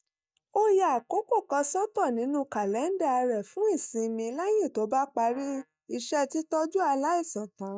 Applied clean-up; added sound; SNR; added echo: neural mask model DeepFilterNet 3.